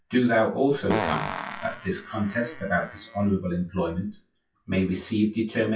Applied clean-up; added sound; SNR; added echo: classical method WPE with log-MMSE.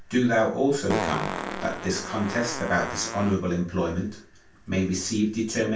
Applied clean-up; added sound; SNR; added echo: none; Fart; 10 dB; reverberation time 0.3 s.